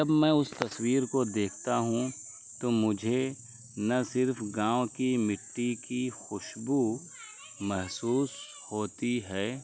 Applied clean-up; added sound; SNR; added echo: none; none; none; none.